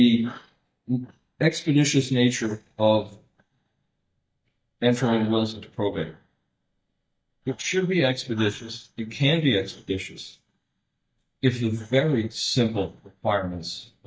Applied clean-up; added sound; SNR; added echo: neural mask model DeepFilterNet 3.